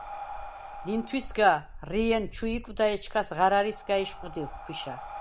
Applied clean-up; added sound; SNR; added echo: none; Breathing + Wind; 12 dB; none.